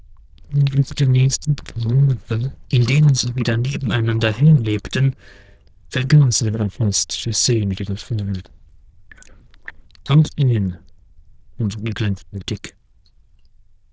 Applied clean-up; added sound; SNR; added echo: neural diffusion model UNIVERSE++.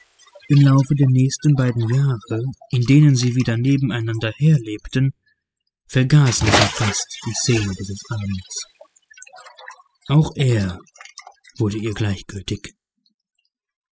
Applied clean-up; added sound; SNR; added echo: classical method spectral subtraction.